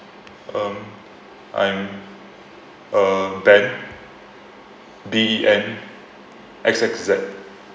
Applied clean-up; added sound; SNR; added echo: none; none; none; none.